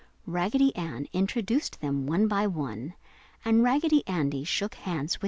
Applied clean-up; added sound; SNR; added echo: none; none; none; none.